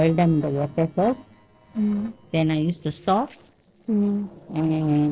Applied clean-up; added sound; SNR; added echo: neural separator model SepFormer DNS4.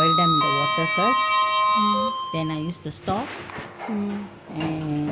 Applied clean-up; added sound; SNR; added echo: none; Sliding door; -4 dB; none.